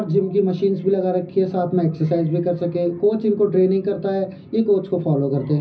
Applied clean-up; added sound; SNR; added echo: none; none; none; reverberation time 0.4 s.